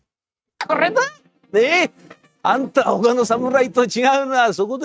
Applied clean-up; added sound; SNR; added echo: neural mask model RNNoise.